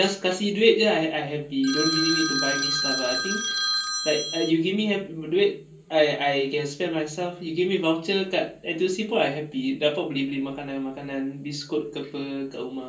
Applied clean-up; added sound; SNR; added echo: none; Telephone; 1 dB; reverberation time 0.3 s.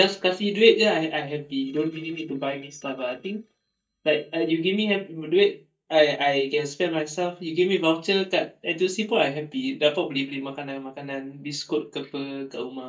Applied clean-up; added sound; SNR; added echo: neural mask model DeepFilterNet 3.